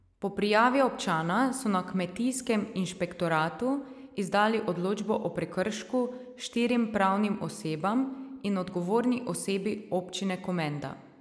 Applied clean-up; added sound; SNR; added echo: none; none; none; none.